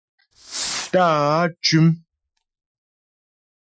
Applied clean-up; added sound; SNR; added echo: classical method Wiener filter.